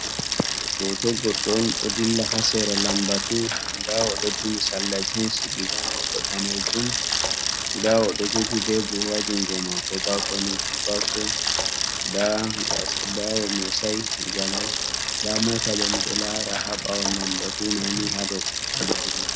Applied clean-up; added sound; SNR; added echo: none; Bicycle; -2 dB; none.